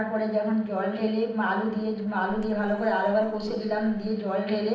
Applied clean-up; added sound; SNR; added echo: neural separator model SepFormer DNS4.